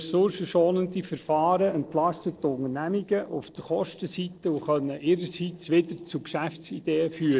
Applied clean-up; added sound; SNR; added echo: neural separator model SepFormer DNS4.